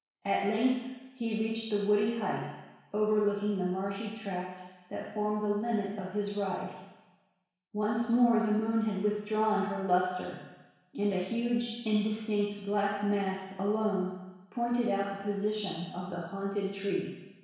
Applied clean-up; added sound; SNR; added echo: none; none; none; reverberation time 1.1 s.